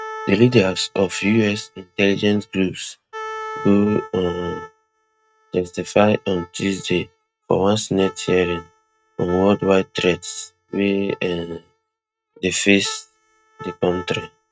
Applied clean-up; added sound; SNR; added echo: neural mask model RNNoise.